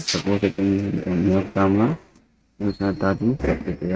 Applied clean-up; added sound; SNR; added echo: neural mask model RNNoise.